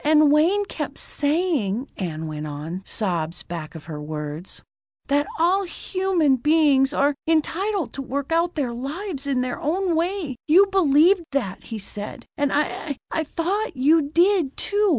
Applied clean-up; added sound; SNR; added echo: none; none; none; none.